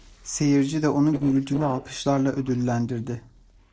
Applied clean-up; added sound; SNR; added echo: neural separator model SepFormer DNS4.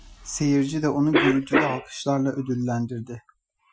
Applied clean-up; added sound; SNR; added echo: classical method Wiener filter.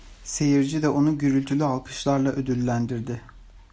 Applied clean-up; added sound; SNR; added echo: none; none; none; none.